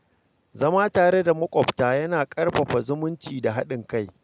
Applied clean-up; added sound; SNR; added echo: none; none; none; none.